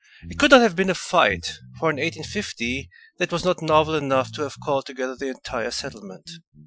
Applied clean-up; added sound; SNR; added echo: classical method Wiener filter.